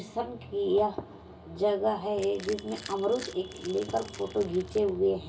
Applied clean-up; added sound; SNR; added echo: none; Crushing; 18 dB; reverberation time 0.2 s.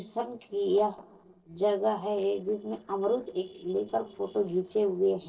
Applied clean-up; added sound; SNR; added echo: neural separator model SepFormer DNS4.